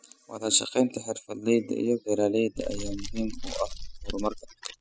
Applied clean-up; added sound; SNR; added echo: classical method spectral subtraction.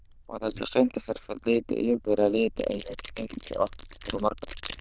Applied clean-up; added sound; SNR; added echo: neural diffusion model UNIVERSE++.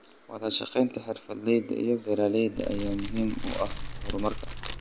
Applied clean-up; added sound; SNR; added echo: none; Fire; 4 dB; none.